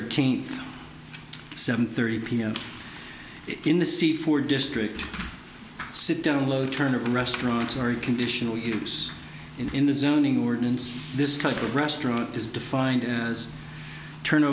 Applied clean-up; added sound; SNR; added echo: none; none; none; none.